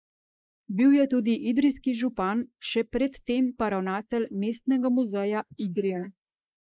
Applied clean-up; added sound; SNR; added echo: neural mask model Resemble Enhance denoiser.